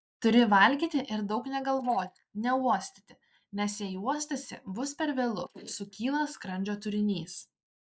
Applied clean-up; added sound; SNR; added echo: neural mask model Resemble Enhance denoiser.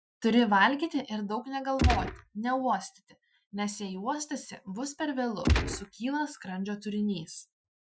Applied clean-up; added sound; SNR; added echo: classical method Wiener filter.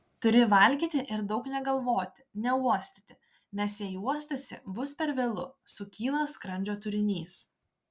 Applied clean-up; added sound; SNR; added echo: none; none; none; none.